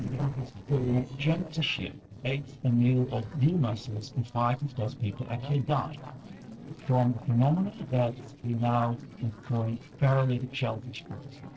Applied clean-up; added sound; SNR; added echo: neural separator model SepFormer DNS4.